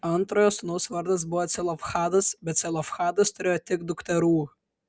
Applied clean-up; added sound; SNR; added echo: none; none; none; none.